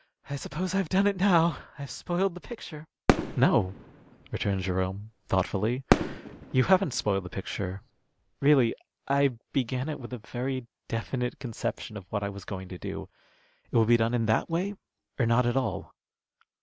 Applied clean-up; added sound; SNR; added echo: none; Fireworks; 4 dB; none.